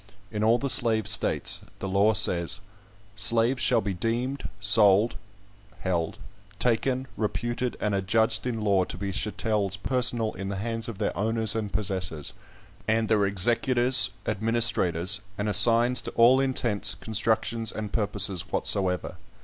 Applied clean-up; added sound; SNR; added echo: none; none; none; none.